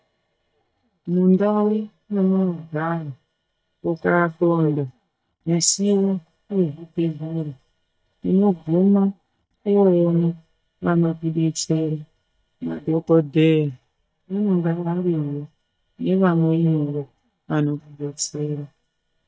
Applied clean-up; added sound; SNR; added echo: neural mask model DeepFilterNet 3.